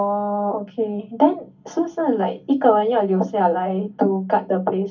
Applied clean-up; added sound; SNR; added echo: none; none; none; reverberation time 0.3 s.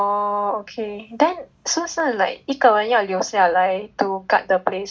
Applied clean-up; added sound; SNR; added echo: none; none; none; none.